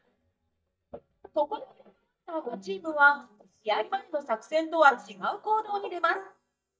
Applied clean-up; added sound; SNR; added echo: neural mask model DeepFilterNet 3.